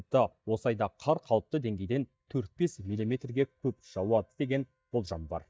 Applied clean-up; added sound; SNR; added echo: neural mask model DeepFilterNet 3.